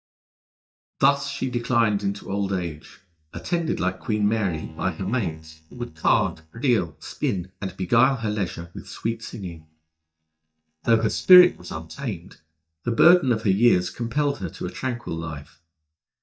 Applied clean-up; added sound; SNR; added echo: neural mask model DeepFilterNet 3.